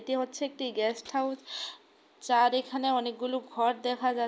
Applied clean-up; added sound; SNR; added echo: none; none; none; none.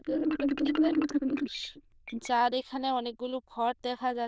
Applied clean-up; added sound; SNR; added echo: neural diffusion model UNIVERSE++.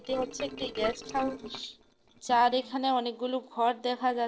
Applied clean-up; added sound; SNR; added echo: neural separator model SepFormer DNS4.